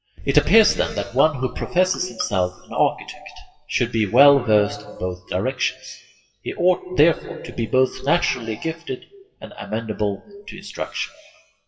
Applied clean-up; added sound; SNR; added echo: classical method WPE with log-MMSE.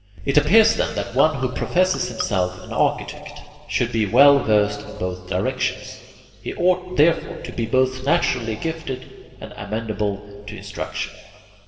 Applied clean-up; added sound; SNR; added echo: none; Marimba, xylophone; 18 dB; reverberation time 2.1 s.